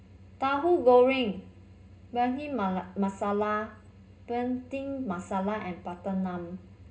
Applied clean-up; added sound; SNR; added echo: none; none; none; reverberation time 0.2 s.